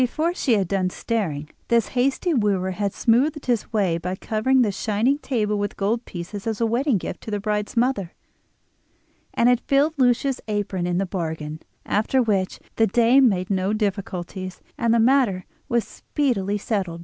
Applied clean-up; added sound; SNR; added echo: none; none; none; none.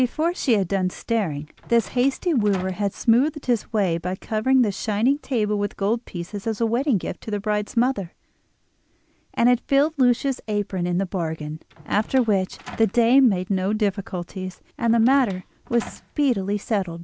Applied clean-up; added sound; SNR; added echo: none; Door; 20 dB; none.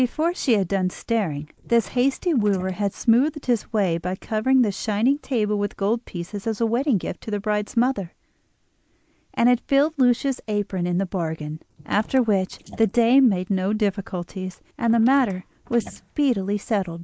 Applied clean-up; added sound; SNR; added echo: neural mask model Resemble Enhance denoiser.